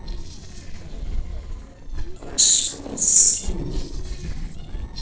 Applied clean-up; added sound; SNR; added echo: neural separator model SepFormer DNS4.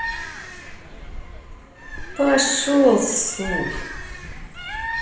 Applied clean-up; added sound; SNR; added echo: none; Bird; 8 dB; reverberation time 0.8 s.